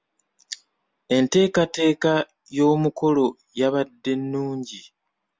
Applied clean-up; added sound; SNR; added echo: none; none; none; none.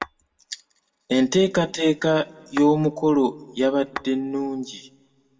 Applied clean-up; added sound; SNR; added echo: none; Tap / Glass; 18 dB; reverberation time 0.7 s.